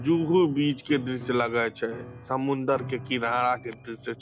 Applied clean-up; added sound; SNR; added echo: none; Piano; 16 dB; none.